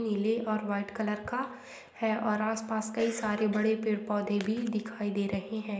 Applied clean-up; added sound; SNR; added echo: none; Cough; 12 dB; none.